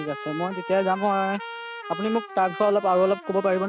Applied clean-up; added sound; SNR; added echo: none; Trumpet; 12 dB; none.